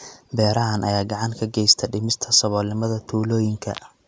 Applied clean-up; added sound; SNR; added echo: none; none; none; none.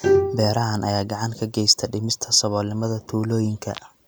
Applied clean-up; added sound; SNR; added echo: none; Bowed string instrument; 3 dB; none.